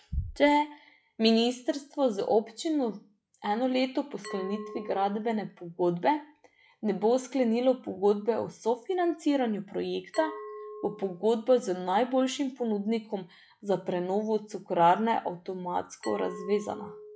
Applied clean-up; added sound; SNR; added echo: classical method log-MMSE.